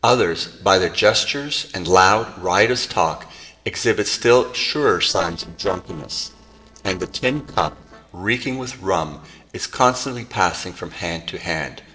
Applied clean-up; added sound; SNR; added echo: neural separator model SepFormer DNS4.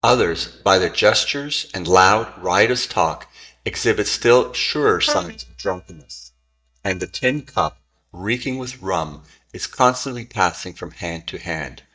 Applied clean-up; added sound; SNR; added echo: neural mask model DeepFilterNet 3.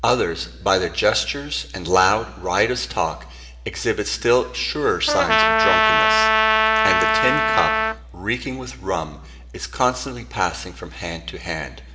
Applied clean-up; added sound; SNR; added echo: none; Trumpet; -5 dB; reverberation time 1.0 s.